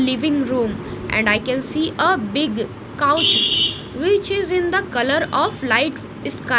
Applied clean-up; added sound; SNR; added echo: none; none; none; none.